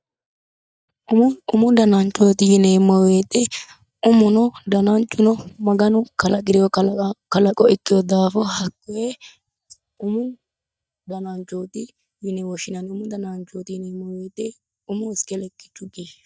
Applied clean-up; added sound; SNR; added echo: neural mask model DeepFilterNet 3.